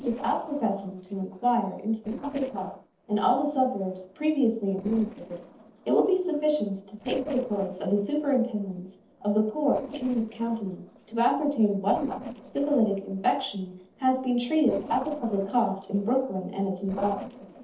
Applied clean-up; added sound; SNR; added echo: neural separator model SepFormer DNS4.